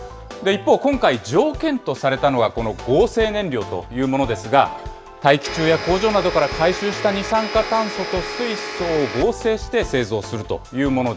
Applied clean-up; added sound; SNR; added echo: none; Domestic sounds, home sounds; 8 dB; none.